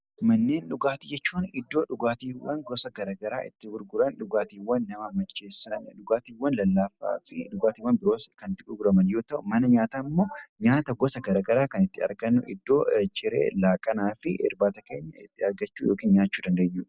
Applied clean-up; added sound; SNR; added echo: none; none; none; none.